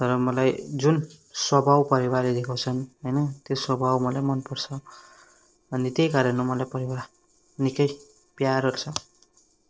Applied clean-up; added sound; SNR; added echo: neural separator model SepFormer DNS4.